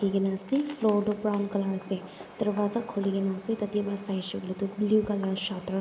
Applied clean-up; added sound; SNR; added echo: none; Fireworks; 19 dB; none.